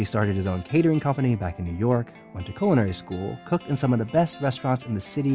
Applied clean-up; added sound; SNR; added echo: none; none; none; none.